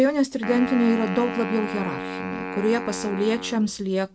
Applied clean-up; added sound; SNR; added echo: none; Wind instrument, woodwind instrument; 8 dB; none.